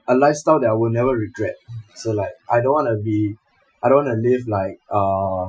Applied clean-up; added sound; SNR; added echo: classical method Wiener filter.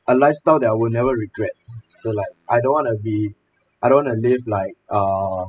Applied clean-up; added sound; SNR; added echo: classical method spectral subtraction.